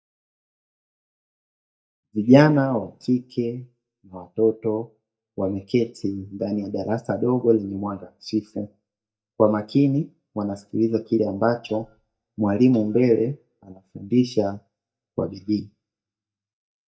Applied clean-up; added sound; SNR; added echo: neural mask model DeepFilterNet 3.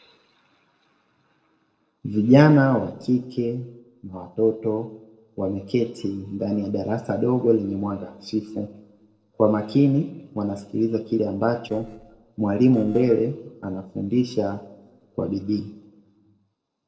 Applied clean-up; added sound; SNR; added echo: neural separator model SepFormer DNS4.